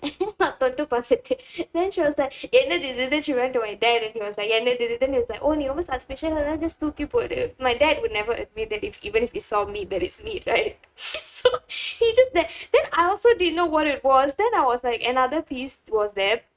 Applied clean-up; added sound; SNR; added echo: neural mask model RNNoise.